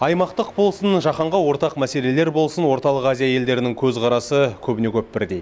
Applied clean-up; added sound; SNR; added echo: none; none; none; none.